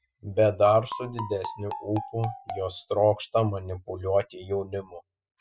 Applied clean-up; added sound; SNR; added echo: classical method spectral subtraction.